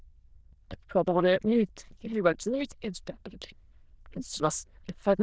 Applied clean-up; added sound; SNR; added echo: neural diffusion model UNIVERSE++.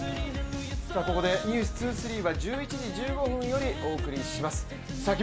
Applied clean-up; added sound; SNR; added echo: none; Boom; 16 dB; none.